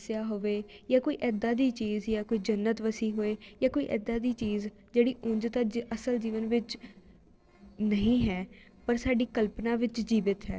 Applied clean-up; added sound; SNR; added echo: neural separator model SepFormer DNS4.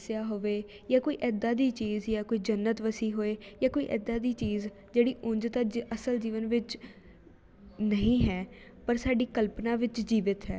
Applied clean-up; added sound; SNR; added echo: none; none; none; none.